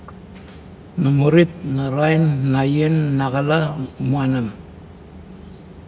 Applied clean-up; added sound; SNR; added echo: none; none; none; none.